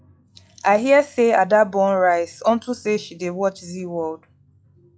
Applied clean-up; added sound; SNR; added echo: classical method log-MMSE.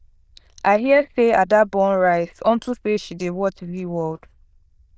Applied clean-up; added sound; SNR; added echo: neural diffusion model UNIVERSE++.